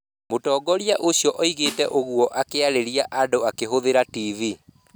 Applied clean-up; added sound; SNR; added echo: none; Snare drum; 19 dB; none.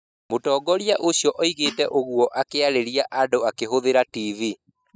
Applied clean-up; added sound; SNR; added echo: classical method spectral subtraction.